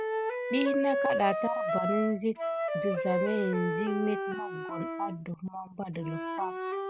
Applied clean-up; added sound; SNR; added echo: none; Wind instrument, woodwind instrument; 0 dB; none.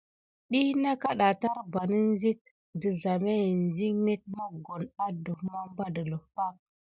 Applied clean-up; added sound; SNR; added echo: none; none; none; none.